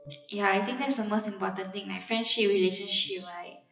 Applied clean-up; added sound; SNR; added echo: classical method WPE with log-MMSE.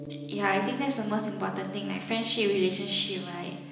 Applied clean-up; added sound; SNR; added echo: none; Gong; 11 dB; reverberation time 1.0 s.